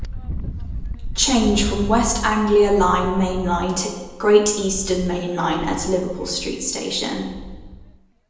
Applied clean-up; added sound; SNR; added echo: none; Wind; 9 dB; reverberation time 0.9 s.